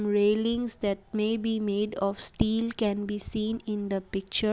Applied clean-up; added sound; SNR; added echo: none; none; none; none.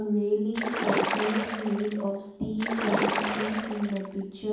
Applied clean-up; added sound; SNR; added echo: none; Splash, splatter; 1 dB; reverberation time 1.2 s.